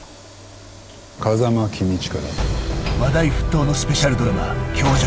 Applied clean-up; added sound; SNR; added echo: none; Sliding door / Train; 16 dB; none.